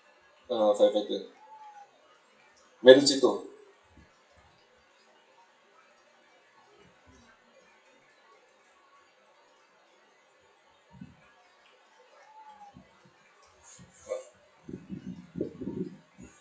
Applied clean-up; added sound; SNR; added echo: classical method WPE with log-MMSE.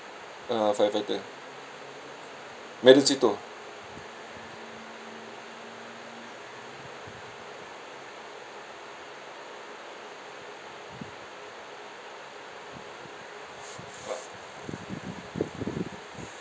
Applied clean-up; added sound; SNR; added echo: none; none; none; none.